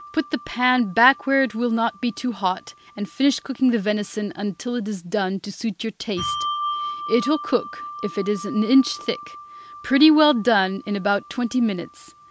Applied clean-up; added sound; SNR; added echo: none; Bell; 13 dB; none.